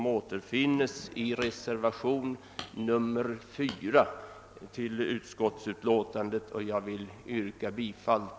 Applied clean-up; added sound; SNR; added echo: none; Hammer; 18 dB; none.